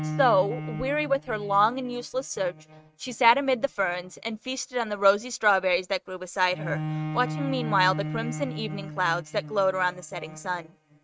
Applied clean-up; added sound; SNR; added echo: neural mask model RNNoise.